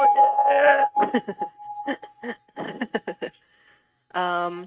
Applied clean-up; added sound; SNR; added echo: neural mask model RNNoise.